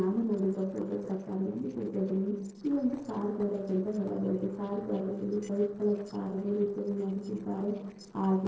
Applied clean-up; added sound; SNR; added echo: neural separator model SepFormer DNS4.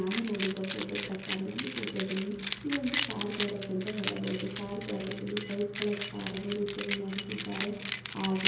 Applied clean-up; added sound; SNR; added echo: none; Keys jangling; -1 dB; reverberation time 1.0 s.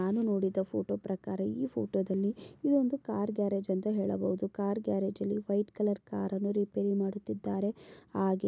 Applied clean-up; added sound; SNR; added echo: none; none; none; none.